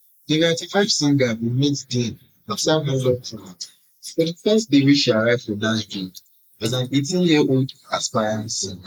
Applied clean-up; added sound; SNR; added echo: neural mask model Resemble Enhance denoiser.